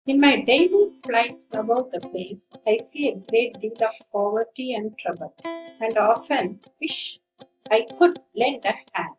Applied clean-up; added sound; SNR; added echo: neural mask model DeepFilterNet 3.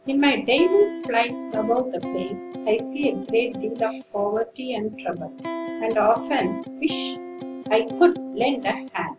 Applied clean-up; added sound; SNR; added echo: none; Electric guitar; 9 dB; none.